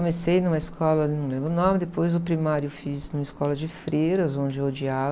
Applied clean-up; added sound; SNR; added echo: none; none; none; none.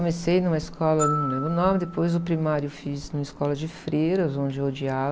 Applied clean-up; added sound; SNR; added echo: none; Glockenspiel; 12 dB; none.